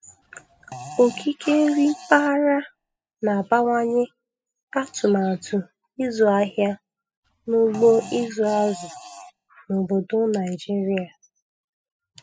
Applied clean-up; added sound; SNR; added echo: classical method spectral subtraction.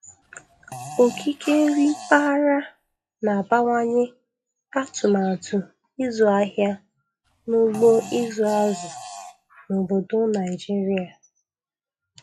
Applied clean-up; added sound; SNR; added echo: classical method log-MMSE.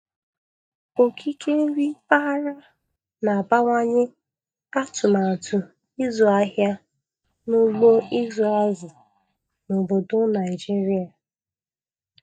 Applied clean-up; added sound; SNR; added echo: neural mask model DeepFilterNet 3.